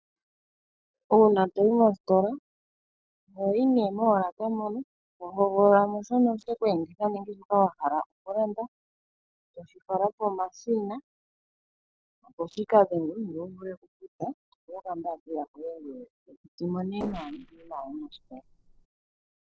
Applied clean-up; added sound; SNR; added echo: neural separator model SepFormer DNS4.